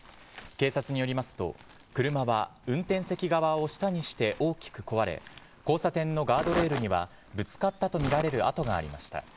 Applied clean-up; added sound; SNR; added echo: none; Crumpling, crinkling; 13 dB; none.